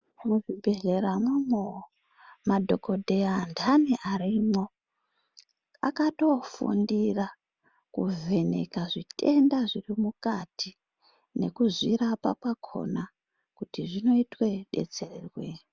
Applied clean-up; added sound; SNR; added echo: none; none; none; none.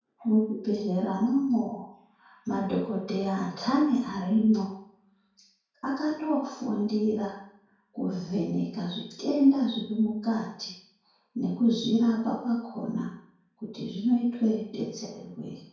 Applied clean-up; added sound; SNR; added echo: none; none; none; reverberation time 0.5 s.